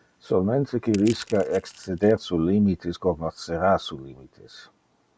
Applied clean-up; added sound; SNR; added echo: none; Crushing; 20 dB; none.